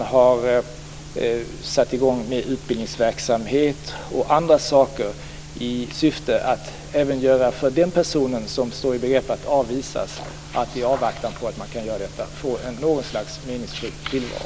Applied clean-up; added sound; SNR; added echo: none; none; none; none.